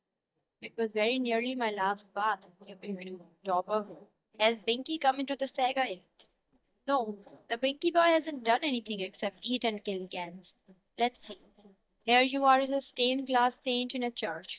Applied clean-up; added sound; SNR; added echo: neural mask model DeepFilterNet 3.